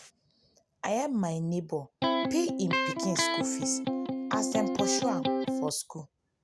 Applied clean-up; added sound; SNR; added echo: none; Electric guitar; -4 dB; none.